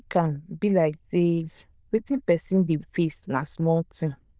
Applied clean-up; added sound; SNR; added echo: neural diffusion model UNIVERSE++.